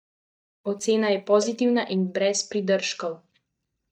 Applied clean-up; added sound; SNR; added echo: neural mask model DeepFilterNet 3.